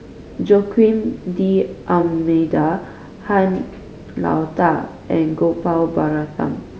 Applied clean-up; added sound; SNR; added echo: none; none; none; none.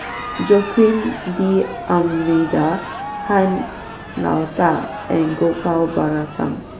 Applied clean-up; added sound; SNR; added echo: none; Crowd; 12 dB; none.